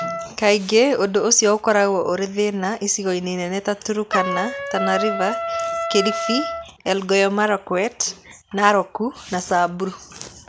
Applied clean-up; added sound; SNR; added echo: none; Trumpet; 9 dB; none.